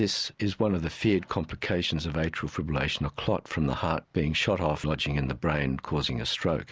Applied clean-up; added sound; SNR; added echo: none; none; none; none.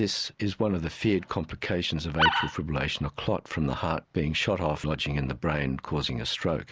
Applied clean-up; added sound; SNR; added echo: none; Animal; -2 dB; none.